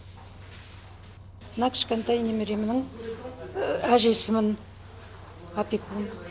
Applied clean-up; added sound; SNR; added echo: none; Bus; 18 dB; none.